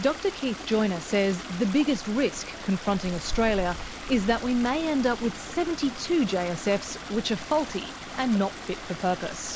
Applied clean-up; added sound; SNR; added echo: none; Stream; 10 dB; none.